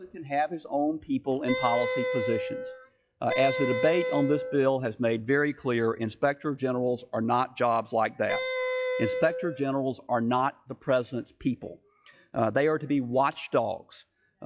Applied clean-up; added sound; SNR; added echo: classical method log-MMSE.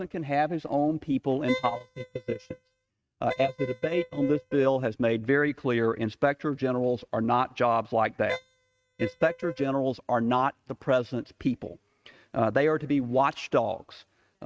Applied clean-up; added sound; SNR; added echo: neural mask model RNNoise.